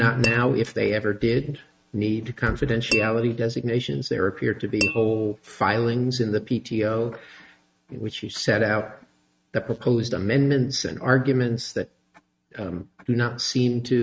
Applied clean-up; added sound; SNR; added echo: neural mask model RNNoise.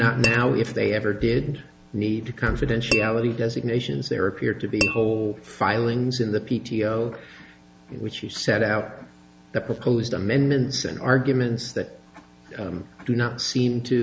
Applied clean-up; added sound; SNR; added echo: none; Tap / Glass; 8 dB; none.